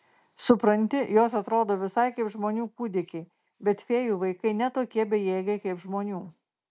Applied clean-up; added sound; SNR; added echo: none; none; none; none.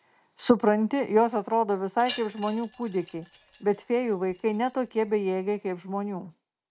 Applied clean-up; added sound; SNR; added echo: none; Wind chime; 16 dB; none.